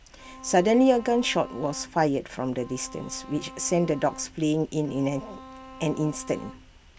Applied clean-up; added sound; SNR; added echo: none; Bowed string instrument; 18 dB; none.